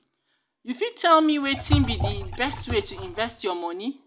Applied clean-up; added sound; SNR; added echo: none; Liquid; 4 dB; none.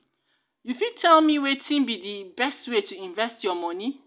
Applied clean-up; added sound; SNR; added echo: none; none; none; none.